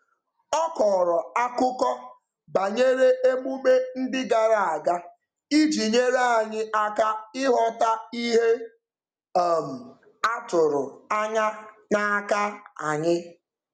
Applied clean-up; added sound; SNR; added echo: none; none; none; none.